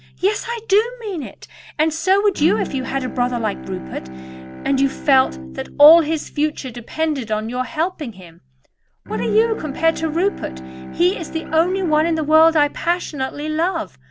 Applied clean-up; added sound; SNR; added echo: none; Bowed string instrument; 13 dB; none.